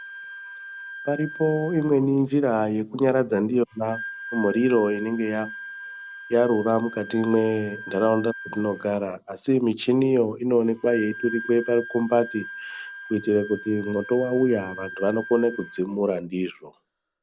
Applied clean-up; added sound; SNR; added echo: none; Wind instrument, woodwind instrument; 15 dB; none.